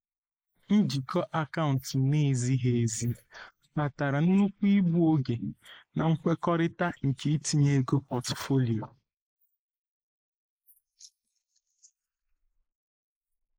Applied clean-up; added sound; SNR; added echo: neural mask model Resemble Enhance denoiser.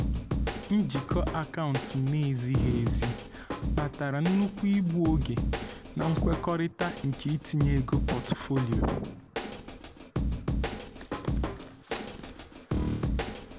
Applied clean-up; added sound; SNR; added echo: none; Drum kit; 1 dB; none.